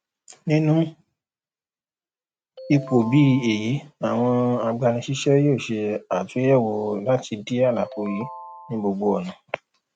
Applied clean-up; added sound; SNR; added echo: neural mask model RNNoise.